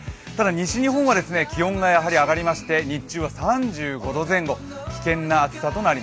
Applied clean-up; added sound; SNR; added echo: none; none; none; none.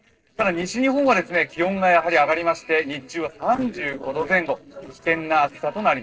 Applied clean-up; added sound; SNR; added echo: neural separator model SepFormer DNS4.